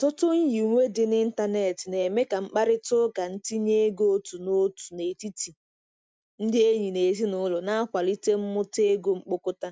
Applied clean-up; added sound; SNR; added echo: none; none; none; none.